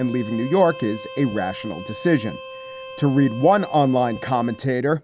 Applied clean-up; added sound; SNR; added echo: none; Bowed string instrument; 16 dB; none.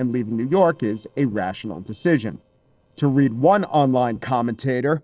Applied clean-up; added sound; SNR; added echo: neural separator model SepFormer DNS4.